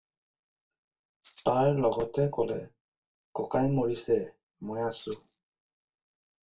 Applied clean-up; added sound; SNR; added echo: none; Rattle (instrument); 20 dB; reverberation time 0.1 s.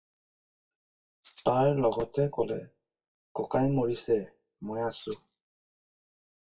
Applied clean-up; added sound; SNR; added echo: classical method WPE with log-MMSE.